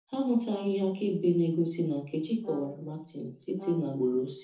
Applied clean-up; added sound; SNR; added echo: neural separator model SepFormer DNS4.